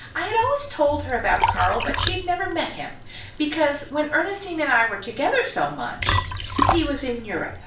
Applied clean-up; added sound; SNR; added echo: none; Liquid; 4 dB; reverberation time 0.4 s.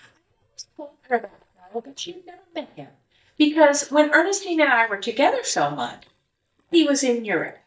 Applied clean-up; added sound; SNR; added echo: neural mask model DeepFilterNet 3.